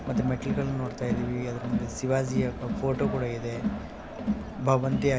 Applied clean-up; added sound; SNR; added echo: none; Crowd; 3 dB; none.